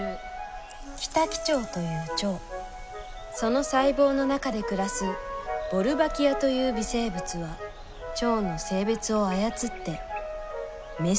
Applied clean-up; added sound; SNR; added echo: none; none; none; none.